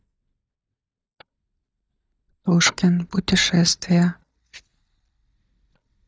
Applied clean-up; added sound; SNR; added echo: neural mask model DeepFilterNet 3.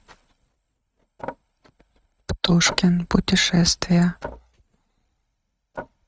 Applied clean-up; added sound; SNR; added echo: neural mask model RNNoise.